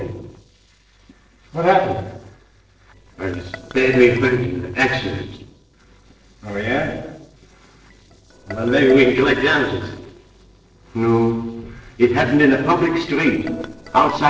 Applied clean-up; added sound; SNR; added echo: neural separator model SepFormer DNS4.